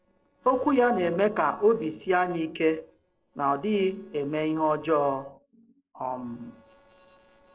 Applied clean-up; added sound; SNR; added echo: neural separator model SepFormer DNS4.